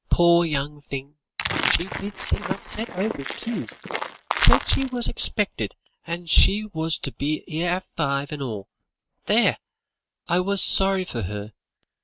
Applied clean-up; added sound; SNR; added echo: neural mask model RNNoise.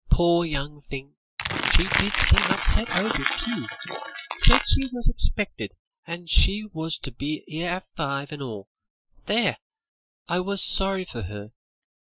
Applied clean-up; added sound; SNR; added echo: classical method Wiener filter.